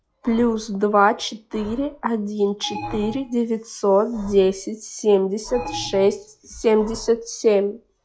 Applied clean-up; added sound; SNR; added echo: classical method log-MMSE.